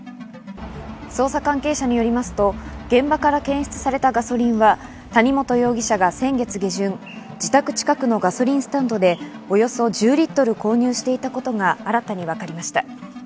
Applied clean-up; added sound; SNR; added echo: none; none; none; none.